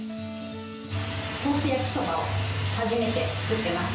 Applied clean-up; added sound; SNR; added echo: none; Alarm; 18 dB; reverberation time 0.5 s.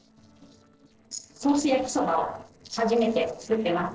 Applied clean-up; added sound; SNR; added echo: neural separator model SepFormer DNS4.